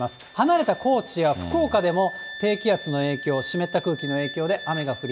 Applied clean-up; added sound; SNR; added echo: none; Wind instrument, woodwind instrument; 14 dB; none.